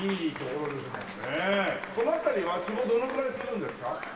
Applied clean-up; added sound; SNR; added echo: none; Applause / Crowd; 12 dB; reverberation time 2.0 s.